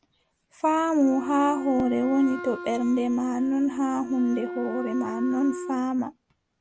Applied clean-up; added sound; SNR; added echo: none; Wind instrument, woodwind instrument; 11 dB; none.